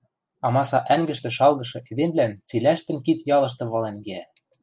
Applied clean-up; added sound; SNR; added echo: none; none; none; none.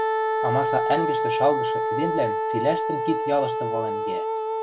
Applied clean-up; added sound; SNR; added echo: none; Wind instrument, woodwind instrument; -3 dB; none.